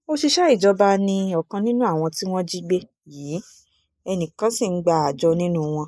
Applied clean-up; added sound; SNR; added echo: neural mask model Resemble Enhance denoiser.